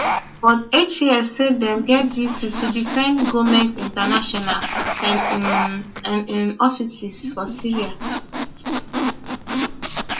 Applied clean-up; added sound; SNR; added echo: none; Squeak; 5 dB; reverberation time 0.2 s.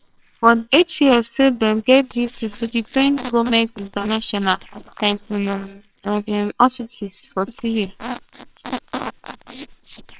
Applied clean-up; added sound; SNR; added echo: neural separator model SepFormer WHAMR!.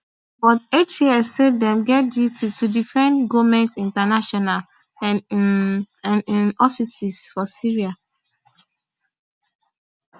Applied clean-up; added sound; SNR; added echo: none; none; none; none.